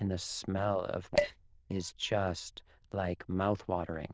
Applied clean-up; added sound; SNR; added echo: neural diffusion model UNIVERSE++.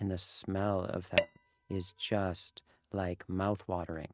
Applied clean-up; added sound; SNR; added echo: neural mask model RNNoise.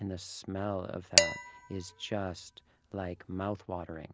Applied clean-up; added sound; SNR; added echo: none; Dishes, pots, and pans; -4 dB; none.